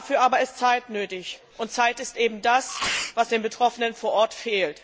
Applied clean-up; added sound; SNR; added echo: none; Sneeze; 9 dB; none.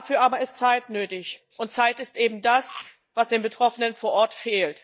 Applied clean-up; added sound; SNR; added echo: neural mask model DeepFilterNet 3.